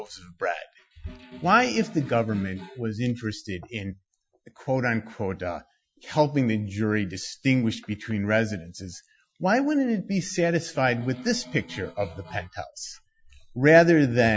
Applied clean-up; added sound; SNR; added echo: classical method Wiener filter.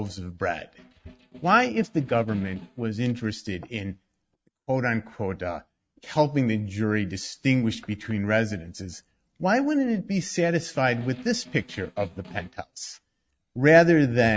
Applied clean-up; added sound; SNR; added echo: neural mask model RNNoise.